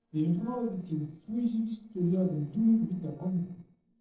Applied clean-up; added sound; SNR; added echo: neural separator model SepFormer DNS4.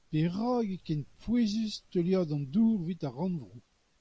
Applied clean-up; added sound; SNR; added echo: none; none; none; none.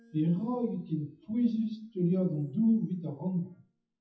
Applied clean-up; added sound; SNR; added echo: classical method WPE with log-MMSE.